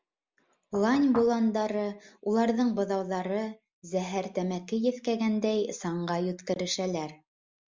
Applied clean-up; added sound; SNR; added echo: none; Knock / Wood; 11 dB; none.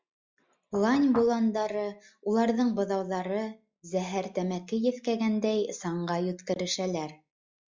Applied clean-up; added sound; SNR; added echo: classical method log-MMSE.